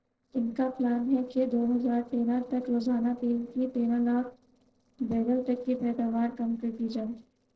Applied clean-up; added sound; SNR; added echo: neural separator model SepFormer DNS4.